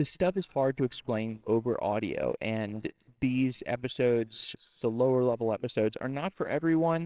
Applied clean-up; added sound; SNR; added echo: neural separator model SepFormer WHAMR!.